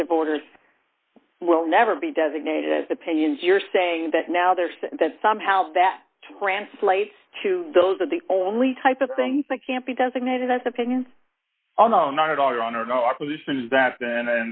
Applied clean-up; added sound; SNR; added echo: neural mask model Resemble Enhance denoiser.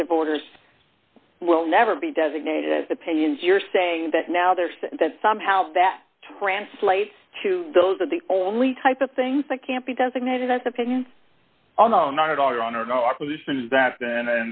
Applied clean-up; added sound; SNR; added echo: none; none; none; none.